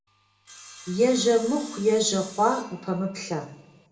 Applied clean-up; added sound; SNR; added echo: none; Sawing; 20 dB; reverberation time 0.6 s.